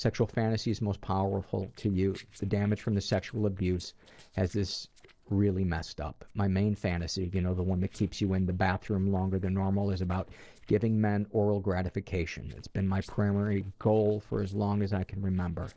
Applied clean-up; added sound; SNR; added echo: neural separator model SepFormer DNS4.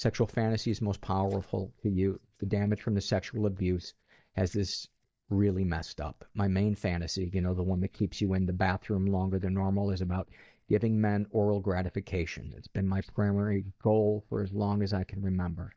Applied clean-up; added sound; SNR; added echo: neural mask model DeepFilterNet 3.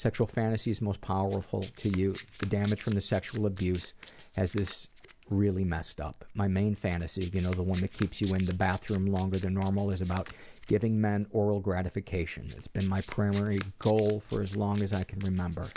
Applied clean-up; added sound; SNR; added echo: none; Domestic sounds, home sounds; 18 dB; none.